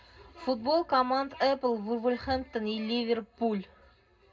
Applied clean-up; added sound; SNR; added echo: none; none; none; reverberation time 0.2 s.